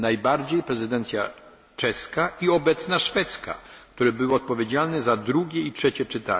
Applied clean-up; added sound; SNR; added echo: none; none; none; none.